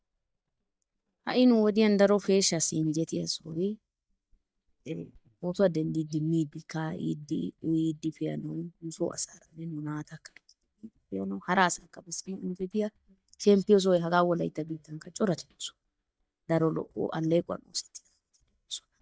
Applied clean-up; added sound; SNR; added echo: neural mask model DeepFilterNet 3.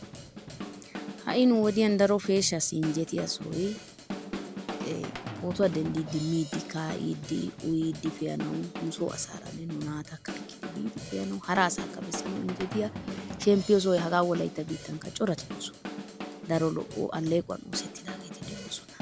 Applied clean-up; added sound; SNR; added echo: none; Drum / Drum kit; 10 dB; none.